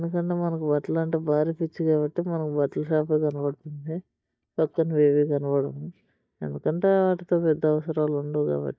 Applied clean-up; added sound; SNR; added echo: neural mask model DeepFilterNet 3.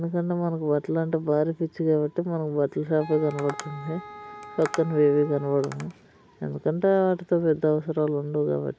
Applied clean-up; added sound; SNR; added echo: none; Wind instrument, woodwind instrument + Tap; 15 dB; none.